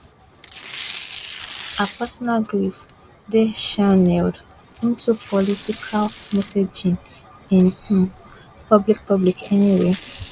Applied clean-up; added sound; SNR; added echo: none; Tearing; 17 dB; none.